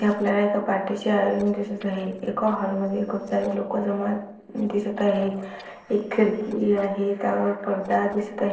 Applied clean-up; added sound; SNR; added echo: neural separator model SepFormer DNS4.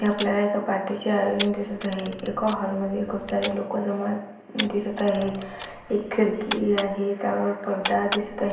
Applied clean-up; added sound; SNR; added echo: none; Camera; 4 dB; reverberation time 0.8 s.